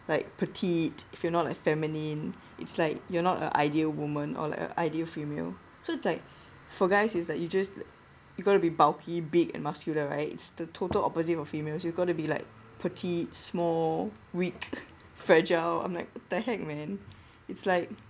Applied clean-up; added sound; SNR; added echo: none; none; none; none.